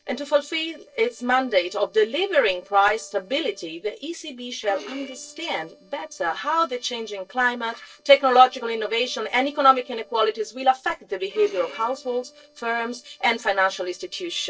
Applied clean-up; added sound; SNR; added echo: neural separator model SepFormer DNS4.